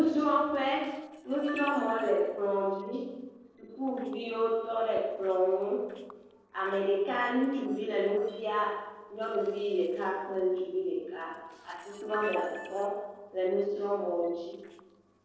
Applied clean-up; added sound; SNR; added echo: neural separator model SepFormer DNS4.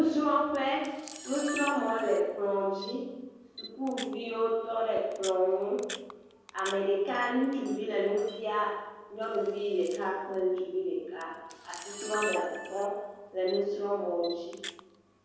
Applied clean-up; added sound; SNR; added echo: none; Camera; 14 dB; reverberation time 1.3 s.